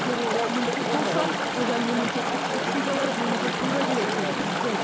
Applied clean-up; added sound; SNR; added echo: none; Chatter / Stream; -4 dB; none.